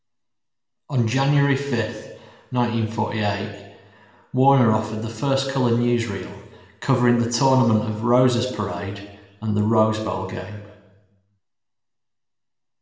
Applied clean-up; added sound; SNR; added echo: none; none; none; reverberation time 1.0 s.